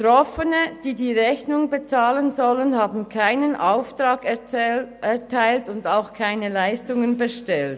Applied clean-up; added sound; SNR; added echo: none; none; none; none.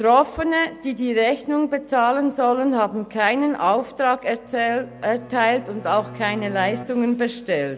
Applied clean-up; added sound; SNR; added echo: none; Bowed string instrument; 17 dB; none.